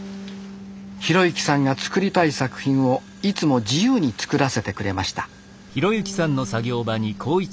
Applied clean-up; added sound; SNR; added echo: none; Bass guitar; 17 dB; none.